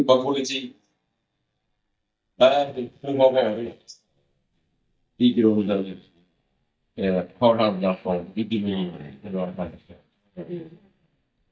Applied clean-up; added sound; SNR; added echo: neural mask model DeepFilterNet 3.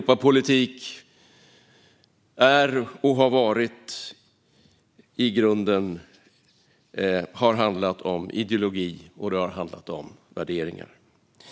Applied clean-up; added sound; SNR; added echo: none; none; none; none.